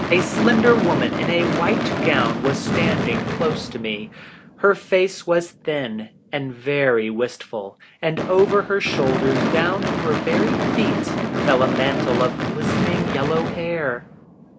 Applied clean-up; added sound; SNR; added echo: none; Gunshot, gunfire / Fireworks; 2 dB; none.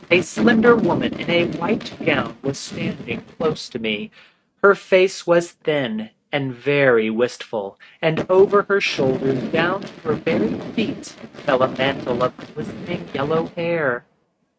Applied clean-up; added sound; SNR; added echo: neural mask model RNNoise.